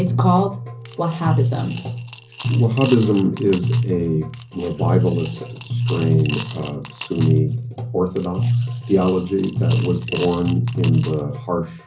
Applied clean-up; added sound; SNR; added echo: none; Coin (dropping) / Glass; 19 dB; reverberation time 0.5 s.